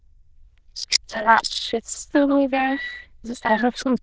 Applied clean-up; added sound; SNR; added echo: neural diffusion model UNIVERSE++.